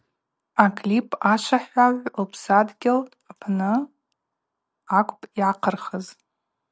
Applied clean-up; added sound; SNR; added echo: none; none; none; none.